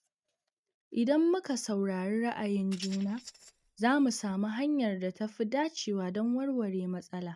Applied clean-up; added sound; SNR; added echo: neural mask model RNNoise.